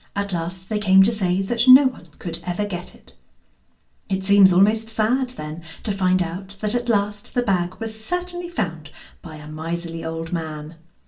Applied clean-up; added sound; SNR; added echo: none; none; none; reverberation time 0.3 s.